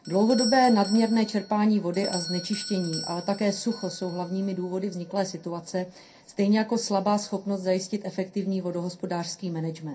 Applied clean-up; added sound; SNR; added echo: none; Doorbell; 15 dB; reverberation time 0.3 s.